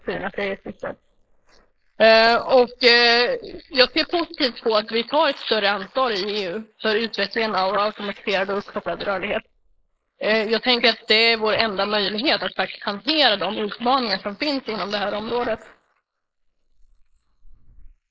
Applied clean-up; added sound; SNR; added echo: neural mask model Resemble Enhance denoiser.